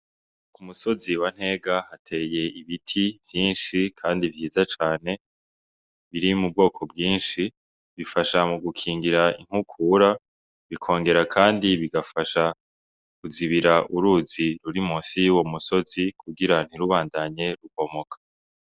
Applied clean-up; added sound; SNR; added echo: none; none; none; none.